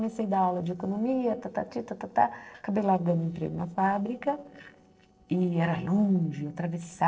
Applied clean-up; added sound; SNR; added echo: neural separator model SepFormer DNS4.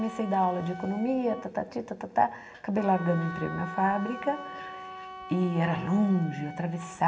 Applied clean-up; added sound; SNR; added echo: none; Wind instrument, woodwind instrument; 13 dB; reverberation time 1.8 s.